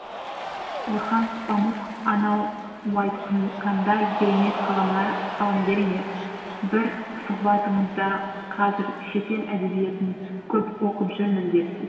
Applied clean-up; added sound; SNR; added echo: none; Cheering; 10 dB; reverberation time 2.8 s.